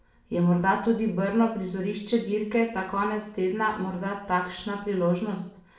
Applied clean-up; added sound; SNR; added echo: none; none; none; reverberation time 0.5 s.